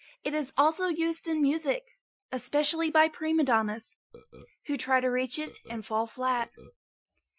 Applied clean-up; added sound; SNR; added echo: classical method Wiener filter.